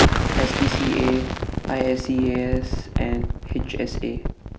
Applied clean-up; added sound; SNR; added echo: none; Explosion; -2 dB; none.